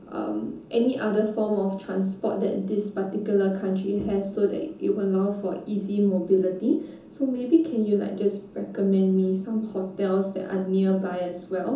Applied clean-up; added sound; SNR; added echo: none; none; none; reverberation time 0.6 s.